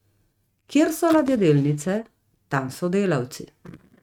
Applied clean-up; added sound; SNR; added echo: neural mask model RNNoise.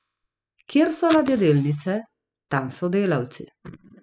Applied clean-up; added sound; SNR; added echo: classical method spectral subtraction.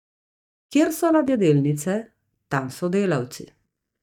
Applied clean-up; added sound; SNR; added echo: neural mask model DeepFilterNet 3.